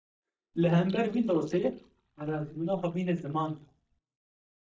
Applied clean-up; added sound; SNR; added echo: neural mask model DeepFilterNet 3.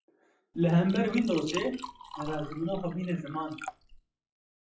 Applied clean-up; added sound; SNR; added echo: classical method WPE with log-MMSE.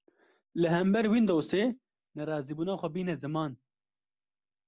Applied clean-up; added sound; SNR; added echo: none; none; none; none.